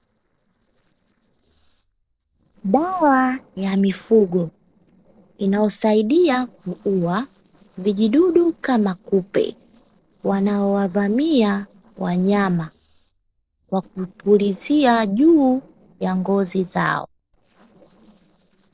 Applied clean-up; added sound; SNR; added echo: neural separator model SepFormer DNS4.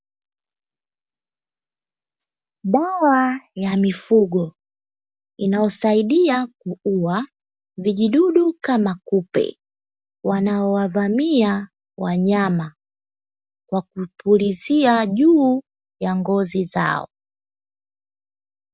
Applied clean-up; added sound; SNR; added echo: none; none; none; none.